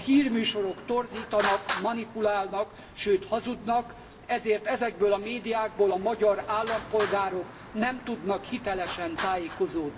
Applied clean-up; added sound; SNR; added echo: none; Traffic noise, roadway noise; 11 dB; reverberation time 0.6 s.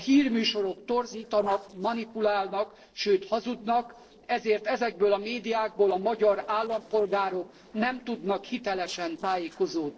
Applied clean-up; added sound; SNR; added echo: neural separator model SepFormer DNS4.